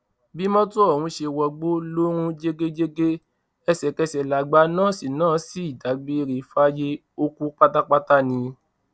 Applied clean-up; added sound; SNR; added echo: none; none; none; none.